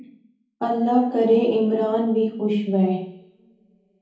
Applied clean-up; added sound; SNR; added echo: none; none; none; reverberation time 0.7 s.